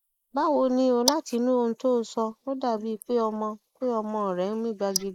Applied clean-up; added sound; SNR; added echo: neural mask model Resemble Enhance denoiser.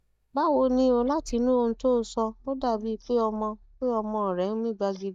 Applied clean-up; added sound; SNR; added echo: neural mask model DeepFilterNet 3.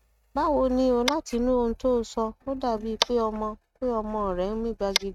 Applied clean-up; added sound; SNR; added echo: neural mask model RNNoise.